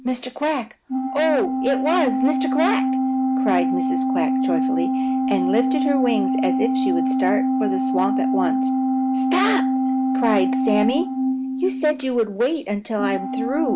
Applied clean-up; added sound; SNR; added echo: none; Organ; -3 dB; none.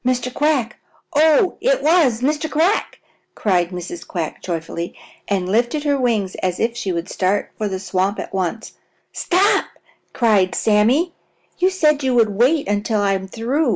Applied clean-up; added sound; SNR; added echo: none; none; none; none.